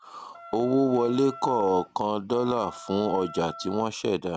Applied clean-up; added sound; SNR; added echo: none; Wind instrument, woodwind instrument; 17 dB; none.